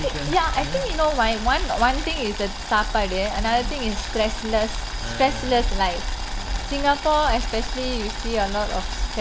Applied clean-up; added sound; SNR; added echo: none; Boiling; 3 dB; none.